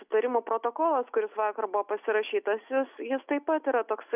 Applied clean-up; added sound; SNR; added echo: none; none; none; none.